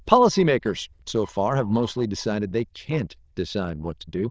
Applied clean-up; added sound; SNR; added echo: neural diffusion model UNIVERSE++.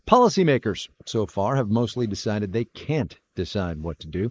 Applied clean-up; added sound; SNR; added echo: neural mask model Resemble Enhance denoiser.